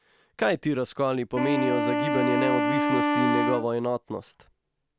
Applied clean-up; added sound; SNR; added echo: none; Wind instrument, woodwind instrument; -2 dB; none.